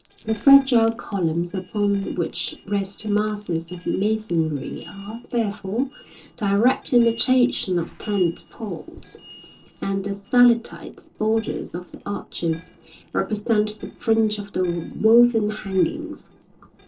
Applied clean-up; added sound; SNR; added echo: neural separator model SepFormer DNS4.